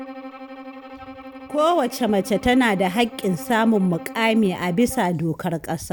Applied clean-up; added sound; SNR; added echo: none; Bowed string instrument; 17 dB; none.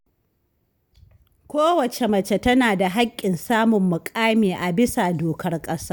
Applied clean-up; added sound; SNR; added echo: none; none; none; none.